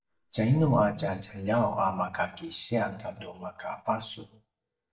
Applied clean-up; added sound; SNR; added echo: neural mask model DeepFilterNet 3.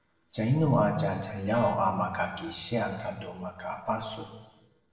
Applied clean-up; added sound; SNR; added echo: neural separator model SepFormer DNS4.